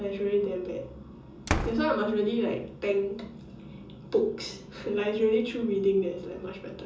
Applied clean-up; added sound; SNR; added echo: none; Slam; 8 dB; reverberation time 0.6 s.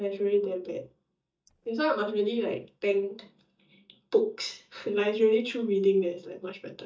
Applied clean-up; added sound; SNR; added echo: neural mask model DeepFilterNet 3.